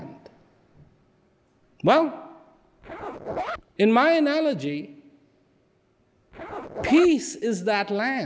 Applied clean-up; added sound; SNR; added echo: none; Zipper (clothing); 9 dB; none.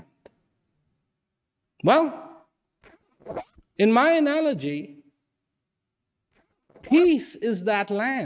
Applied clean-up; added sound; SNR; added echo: neural mask model RNNoise.